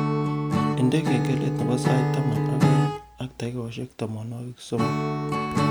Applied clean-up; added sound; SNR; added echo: none; Acoustic guitar / Strum; -4 dB; none.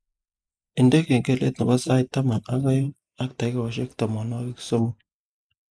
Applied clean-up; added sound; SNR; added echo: neural mask model Resemble Enhance denoiser.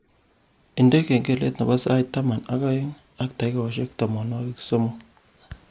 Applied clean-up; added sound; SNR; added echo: none; none; none; none.